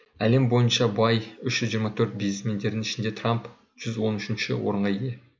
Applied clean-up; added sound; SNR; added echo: none; none; none; none.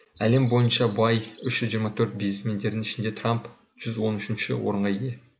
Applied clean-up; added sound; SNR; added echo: none; Bird vocalization, bird call, bird song; 18 dB; none.